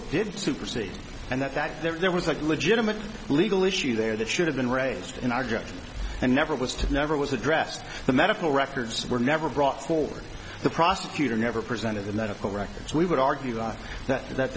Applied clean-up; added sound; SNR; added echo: none; none; none; none.